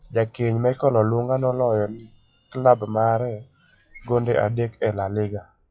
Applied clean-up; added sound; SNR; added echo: classical method log-MMSE.